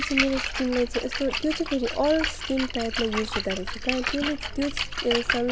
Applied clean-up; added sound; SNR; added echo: none; Splash, splatter; 3 dB; none.